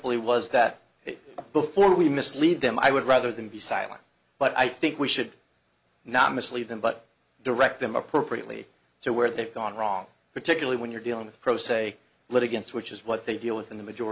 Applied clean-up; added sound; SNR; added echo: none; none; none; none.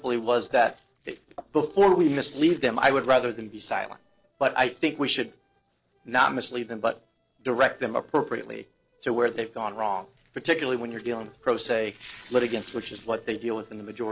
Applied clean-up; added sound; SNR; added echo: neural separator model SepFormer DNS4.